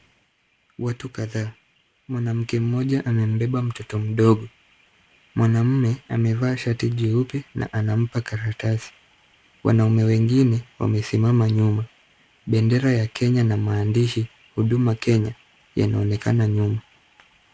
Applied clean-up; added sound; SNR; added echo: none; none; none; none.